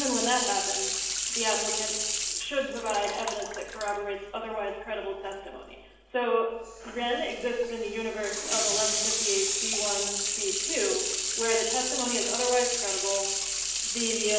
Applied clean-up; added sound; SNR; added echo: none; Sink (filling or washing) / Water tap, faucet; 0 dB; reverberation time 0.9 s.